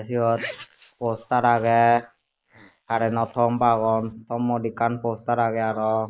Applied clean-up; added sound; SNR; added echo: neural mask model Resemble Enhance denoiser.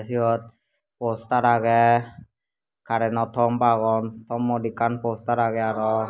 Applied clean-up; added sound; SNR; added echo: none; none; none; none.